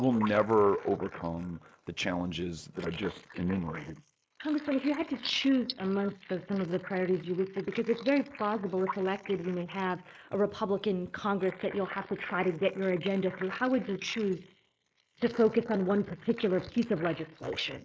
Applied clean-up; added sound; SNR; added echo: neural mask model Resemble Enhance denoiser.